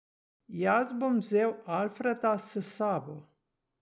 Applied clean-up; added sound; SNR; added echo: none; none; none; none.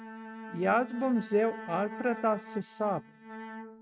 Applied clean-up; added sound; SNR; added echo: neural mask model RNNoise.